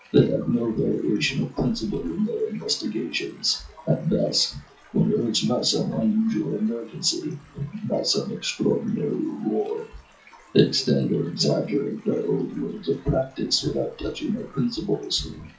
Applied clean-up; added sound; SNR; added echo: classical method WPE with log-MMSE.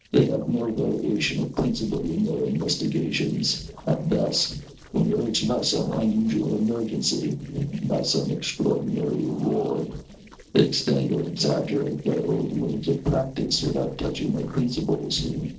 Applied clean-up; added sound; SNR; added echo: neural separator model SepFormer DNS4.